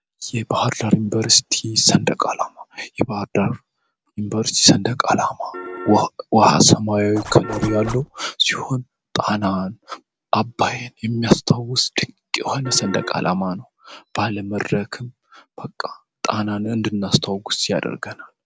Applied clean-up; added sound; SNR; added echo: none; Zipper (clothing) + Piano; 10 dB; none.